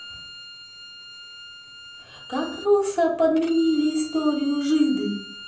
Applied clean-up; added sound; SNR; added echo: none; Bowed string instrument; 16 dB; reverberation time 0.6 s.